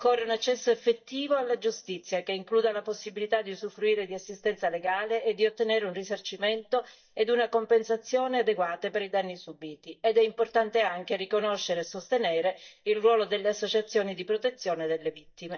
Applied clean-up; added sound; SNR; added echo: neural mask model DeepFilterNet 3.